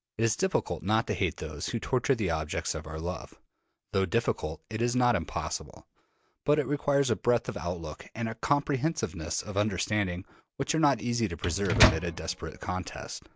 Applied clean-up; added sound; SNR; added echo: none; Microwave oven; -2 dB; none.